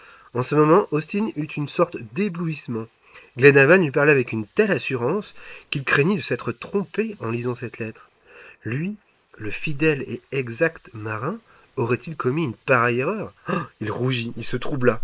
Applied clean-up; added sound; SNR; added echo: neural mask model Resemble Enhance denoiser.